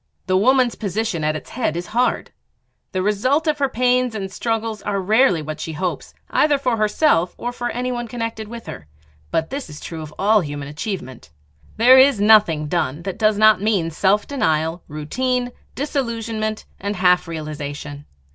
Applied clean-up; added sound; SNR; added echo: none; none; none; none.